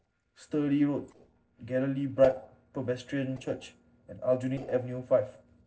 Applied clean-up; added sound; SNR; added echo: neural separator model SepFormer DNS4.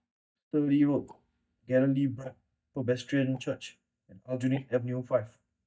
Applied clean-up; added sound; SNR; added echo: neural mask model DeepFilterNet 3.